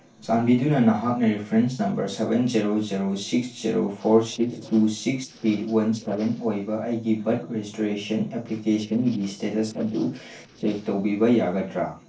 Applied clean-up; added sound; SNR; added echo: neural separator model SepFormer DNS4.